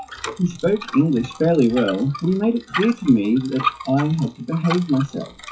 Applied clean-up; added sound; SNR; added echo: classical method WPE with log-MMSE.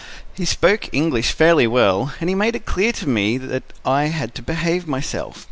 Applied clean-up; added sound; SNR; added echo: none; none; none; none.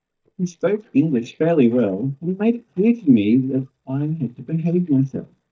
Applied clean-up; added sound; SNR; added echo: neural mask model DeepFilterNet 3.